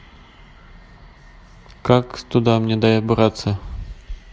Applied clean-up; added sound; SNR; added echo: none; none; none; none.